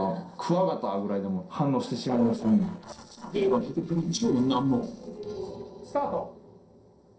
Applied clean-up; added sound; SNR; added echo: neural separator model SepFormer DNS4.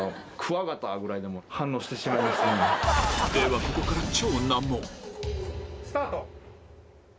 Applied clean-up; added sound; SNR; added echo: none; none; none; none.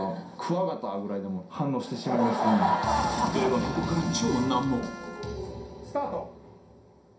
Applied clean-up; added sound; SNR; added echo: none; Trumpet; 14 dB; reverberation time 0.5 s.